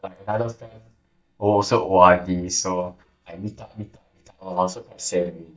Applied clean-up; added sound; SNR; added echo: neural mask model DeepFilterNet 3.